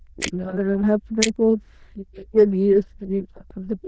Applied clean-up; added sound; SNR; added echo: neural diffusion model UNIVERSE++.